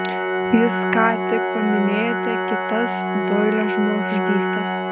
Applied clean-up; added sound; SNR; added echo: none; Organ; 0 dB; none.